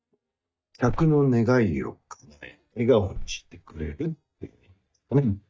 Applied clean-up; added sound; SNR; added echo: neural mask model DeepFilterNet 3.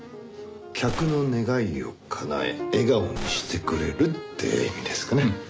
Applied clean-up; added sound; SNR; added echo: none; Gunshot, gunfire; 13 dB; none.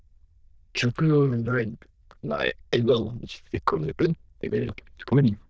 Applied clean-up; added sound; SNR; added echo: neural diffusion model UNIVERSE++.